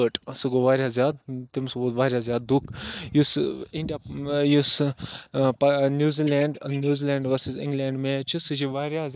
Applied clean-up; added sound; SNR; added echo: neural mask model DeepFilterNet 3.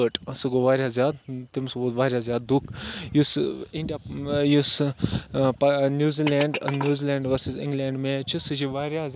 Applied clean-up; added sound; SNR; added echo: none; Glass; 14 dB; none.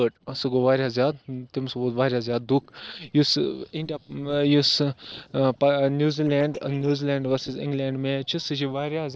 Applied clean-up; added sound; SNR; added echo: neural separator model SepFormer DNS4.